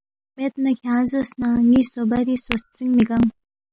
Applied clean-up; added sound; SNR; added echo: none; Tap / Glass; 16 dB; none.